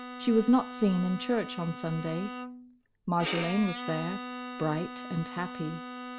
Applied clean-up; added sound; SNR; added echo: none; Bowed string instrument; 9 dB; none.